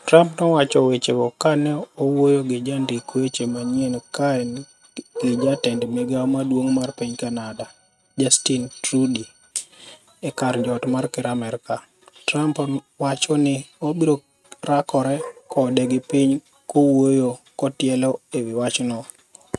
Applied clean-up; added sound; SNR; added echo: neural mask model RNNoise.